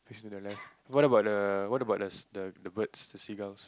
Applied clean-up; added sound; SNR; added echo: none; none; none; none.